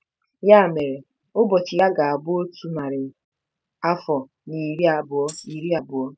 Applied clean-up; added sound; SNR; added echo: neural mask model RNNoise.